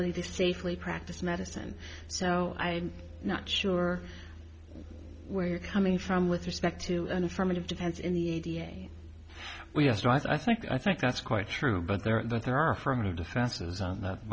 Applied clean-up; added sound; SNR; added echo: none; none; none; none.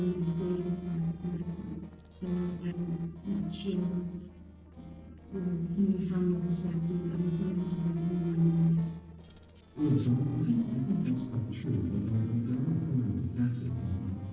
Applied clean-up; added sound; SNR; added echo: neural separator model SepFormer DNS4.